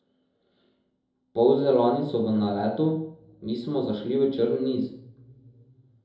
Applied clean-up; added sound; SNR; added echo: none; none; none; reverberation time 2.6 s.